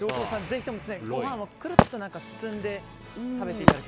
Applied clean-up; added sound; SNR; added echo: none; Wood; -4 dB; none.